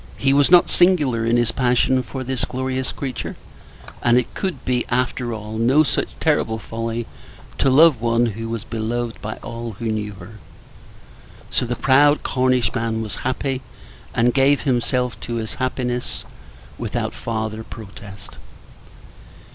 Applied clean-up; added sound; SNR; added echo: none; Splash, splatter; 18 dB; none.